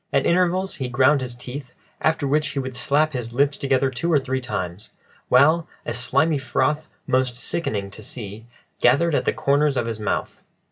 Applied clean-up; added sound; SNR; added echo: none; none; none; none.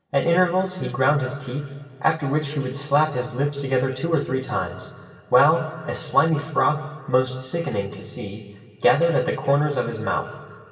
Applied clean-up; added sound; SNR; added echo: none; none; none; reverberation time 1.9 s.